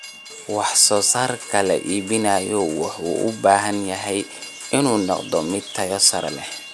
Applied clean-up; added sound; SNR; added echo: none; Train; 17 dB; none.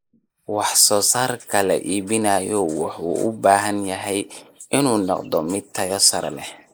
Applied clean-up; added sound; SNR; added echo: neural mask model Resemble Enhance denoiser.